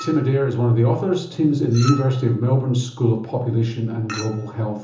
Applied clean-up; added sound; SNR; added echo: none; Chink, clink; 18 dB; reverberation time 0.6 s.